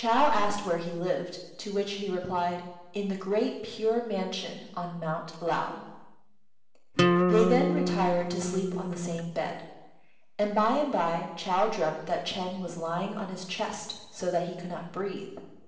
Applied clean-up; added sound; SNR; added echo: none; Acoustic guitar; -3 dB; reverberation time 1.0 s.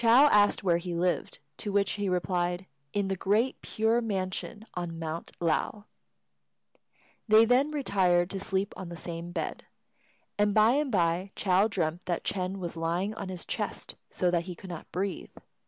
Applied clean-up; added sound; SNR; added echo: none; none; none; none.